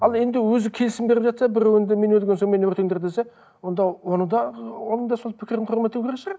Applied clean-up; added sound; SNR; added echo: none; none; none; none.